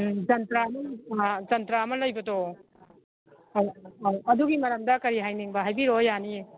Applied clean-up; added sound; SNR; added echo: none; none; none; none.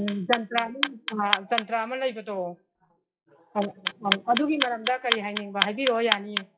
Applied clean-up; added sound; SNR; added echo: classical method WPE with log-MMSE.